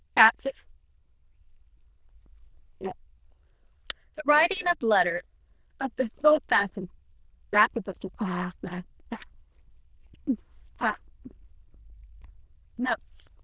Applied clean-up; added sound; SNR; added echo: neural diffusion model UNIVERSE++.